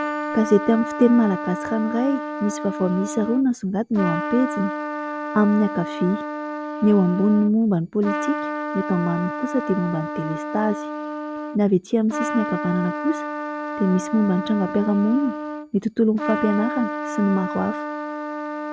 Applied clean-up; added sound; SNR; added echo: none; Trumpet; 7 dB; none.